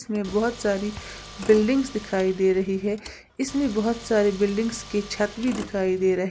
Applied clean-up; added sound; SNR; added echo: none; Car + Motor vehicle (road); 17 dB; none.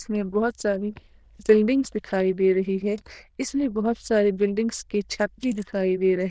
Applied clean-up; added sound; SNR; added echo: neural diffusion model UNIVERSE++.